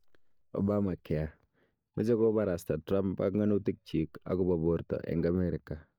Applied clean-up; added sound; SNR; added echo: neural mask model DeepFilterNet 3.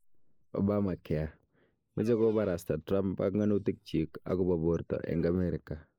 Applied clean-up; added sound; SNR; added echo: neural mask model Resemble Enhance denoiser.